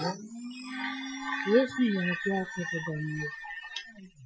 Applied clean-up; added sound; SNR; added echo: classical method Wiener filter.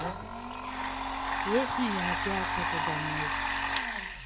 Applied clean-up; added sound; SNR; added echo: none; Domestic sounds, home sounds; -4 dB; none.